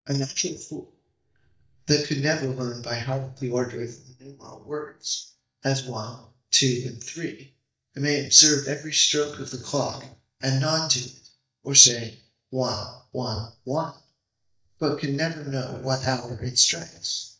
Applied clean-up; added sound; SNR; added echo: neural mask model DeepFilterNet 3.